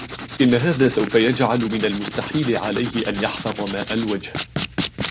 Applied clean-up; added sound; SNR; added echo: none; Writing; 2 dB; none.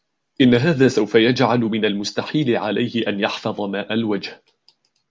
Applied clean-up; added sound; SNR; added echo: none; none; none; none.